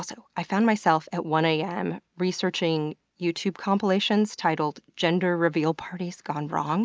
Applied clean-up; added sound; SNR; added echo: none; none; none; none.